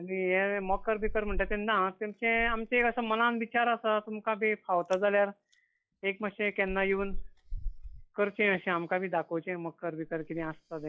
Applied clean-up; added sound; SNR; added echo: classical method log-MMSE.